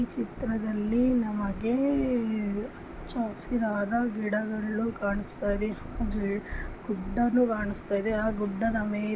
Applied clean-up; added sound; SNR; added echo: none; Purr; 12 dB; none.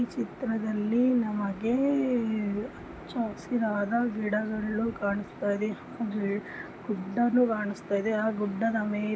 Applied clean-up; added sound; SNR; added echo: none; none; none; none.